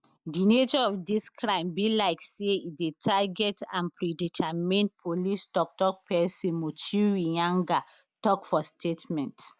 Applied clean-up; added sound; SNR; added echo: none; none; none; none.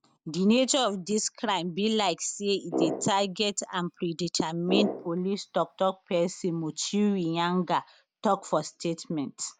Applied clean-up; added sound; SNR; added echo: none; Brass instrument; 5 dB; none.